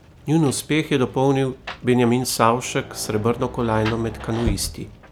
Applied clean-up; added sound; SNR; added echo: none; Rain; 13 dB; none.